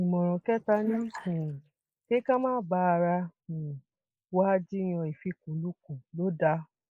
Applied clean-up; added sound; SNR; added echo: neural mask model Resemble Enhance denoiser.